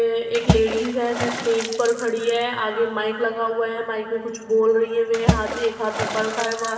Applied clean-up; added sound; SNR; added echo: none; Water / Splash, splatter; 6 dB; reverberation time 2.1 s.